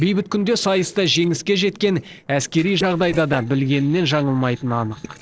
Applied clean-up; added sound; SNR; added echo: neural separator model SepFormer DNS4.